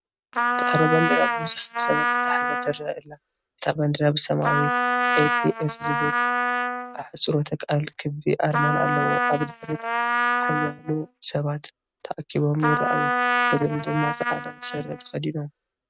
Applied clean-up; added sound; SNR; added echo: neural mask model RNNoise.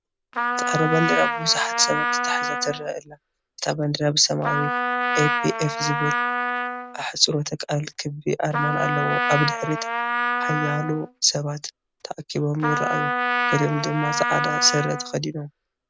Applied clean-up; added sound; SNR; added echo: none; Trumpet; 1 dB; none.